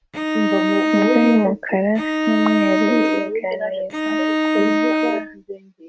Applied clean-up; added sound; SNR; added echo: neural mask model RNNoise.